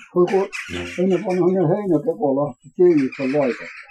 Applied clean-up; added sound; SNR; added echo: classical method Wiener filter.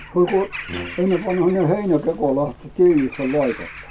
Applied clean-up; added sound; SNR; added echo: none; Brass instrument + Bird vocalization, bird call, bird song / Crow; 15 dB; none.